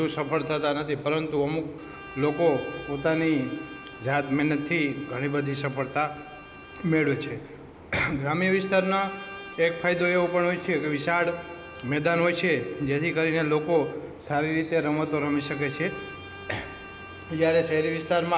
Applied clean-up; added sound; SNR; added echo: none; Bowed string instrument; 18 dB; none.